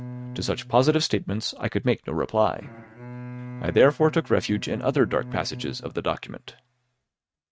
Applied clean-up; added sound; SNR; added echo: neural mask model RNNoise.